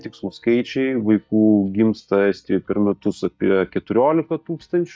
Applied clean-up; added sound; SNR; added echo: neural mask model DeepFilterNet 3.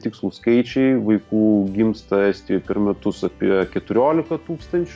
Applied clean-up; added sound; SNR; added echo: none; none; none; none.